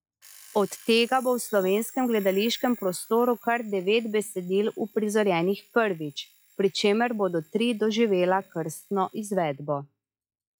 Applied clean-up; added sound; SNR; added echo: classical method log-MMSE.